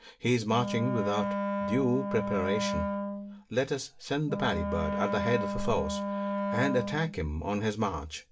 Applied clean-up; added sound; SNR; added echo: none; Wind instrument, woodwind instrument; 2 dB; reverberation time 0.2 s.